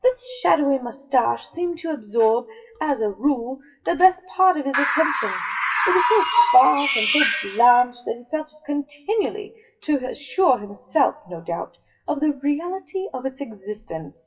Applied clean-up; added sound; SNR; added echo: classical method WPE with log-MMSE.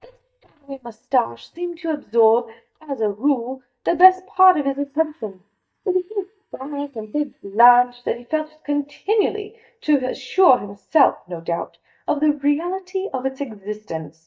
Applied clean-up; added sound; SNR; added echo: neural mask model DeepFilterNet 3.